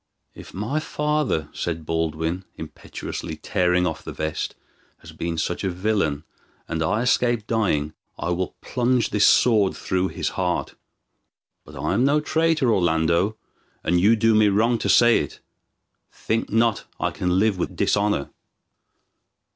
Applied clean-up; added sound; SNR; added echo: none; none; none; none.